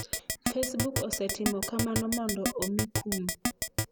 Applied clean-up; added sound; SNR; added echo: none; Keyboard (musical); 0 dB; none.